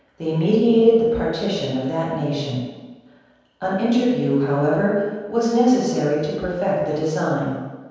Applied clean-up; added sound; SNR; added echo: none; none; none; reverberation time 1.2 s.